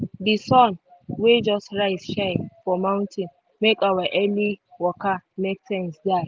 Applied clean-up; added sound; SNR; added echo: none; none; none; none.